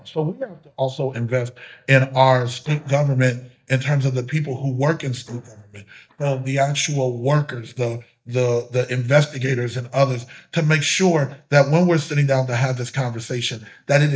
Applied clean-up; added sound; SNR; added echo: neural mask model DeepFilterNet 3.